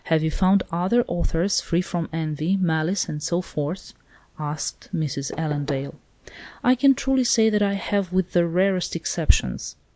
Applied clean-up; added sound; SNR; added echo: none; Knock / Wood; 20 dB; none.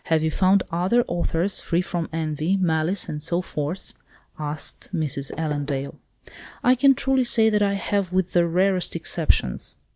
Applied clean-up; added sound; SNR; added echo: neural mask model DeepFilterNet 3.